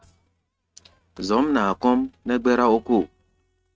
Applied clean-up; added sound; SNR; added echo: neural mask model RNNoise.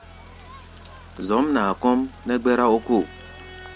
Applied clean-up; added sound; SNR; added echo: none; Crowd + Car; 19 dB; none.